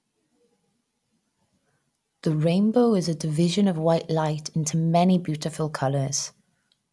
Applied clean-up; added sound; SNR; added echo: none; none; none; none.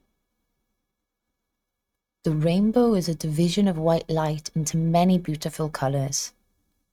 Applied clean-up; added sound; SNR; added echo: neural mask model RNNoise.